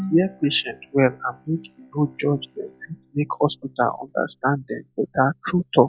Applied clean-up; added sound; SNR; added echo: classical method log-MMSE.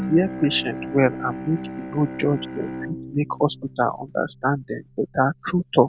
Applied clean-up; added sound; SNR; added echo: none; Bowed string instrument; 11 dB; none.